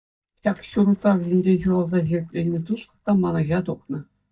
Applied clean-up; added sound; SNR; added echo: neural mask model DeepFilterNet 3.